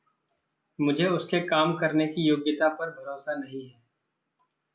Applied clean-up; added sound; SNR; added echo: none; none; none; none.